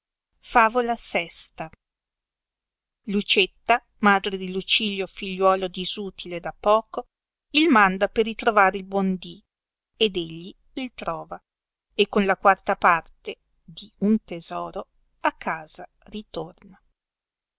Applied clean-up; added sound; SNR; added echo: none; none; none; none.